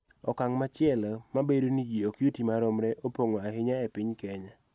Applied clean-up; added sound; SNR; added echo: none; none; none; none.